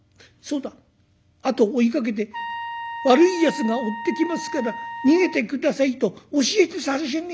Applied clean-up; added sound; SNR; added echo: none; Trumpet; 10 dB; none.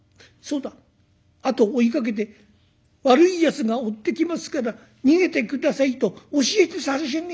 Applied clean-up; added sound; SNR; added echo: none; none; none; none.